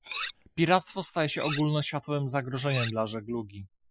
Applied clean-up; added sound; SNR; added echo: classical method Wiener filter.